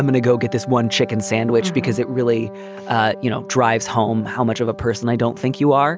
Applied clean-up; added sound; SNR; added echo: none; Wind instrument, woodwind instrument; 16 dB; none.